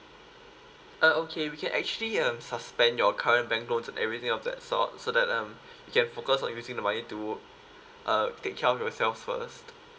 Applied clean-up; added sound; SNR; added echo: none; none; none; reverberation time 0.5 s.